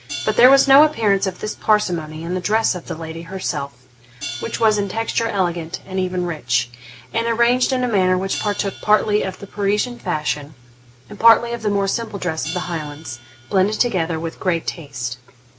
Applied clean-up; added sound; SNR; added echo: none; Hi-hat; 19 dB; none.